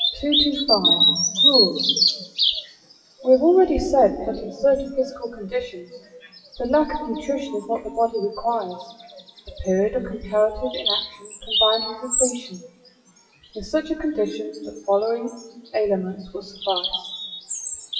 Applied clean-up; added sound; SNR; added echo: classical method WPE with log-MMSE.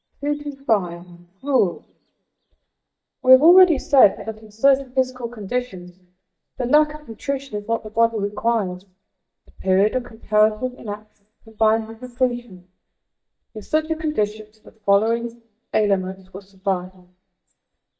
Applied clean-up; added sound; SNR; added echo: neural mask model DeepFilterNet 3.